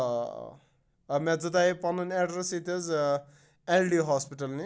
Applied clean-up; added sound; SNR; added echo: none; none; none; none.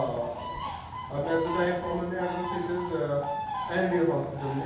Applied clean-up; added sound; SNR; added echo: none; Bird; 7 dB; reverberation time 0.8 s.